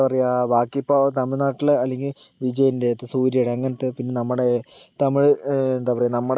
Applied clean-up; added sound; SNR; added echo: none; none; none; none.